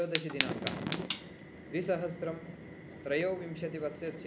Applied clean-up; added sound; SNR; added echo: none; Fire; 1 dB; none.